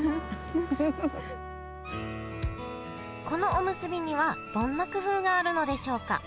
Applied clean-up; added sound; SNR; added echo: none; none; none; none.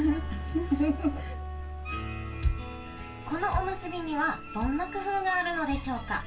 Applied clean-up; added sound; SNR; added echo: none; Rain; 18 dB; reverberation time 0.2 s.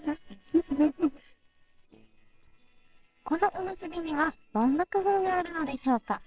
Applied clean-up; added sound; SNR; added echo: neural separator model SepFormer WHAMR!.